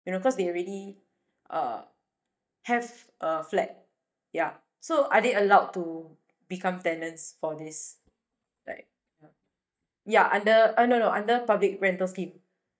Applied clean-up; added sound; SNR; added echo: neural mask model DeepFilterNet 3.